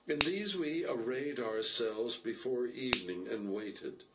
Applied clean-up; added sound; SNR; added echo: none; Finger snapping; 1 dB; reverberation time 0.2 s.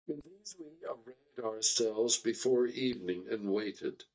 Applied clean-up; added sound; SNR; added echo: neural mask model DeepFilterNet 3.